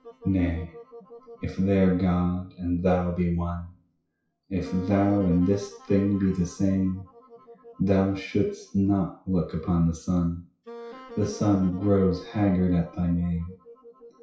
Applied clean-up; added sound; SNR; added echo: classical method WPE with log-MMSE.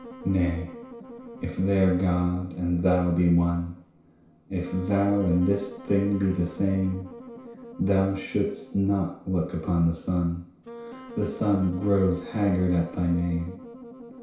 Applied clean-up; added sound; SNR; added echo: none; Wind instrument, woodwind instrument; 17 dB; reverberation time 0.6 s.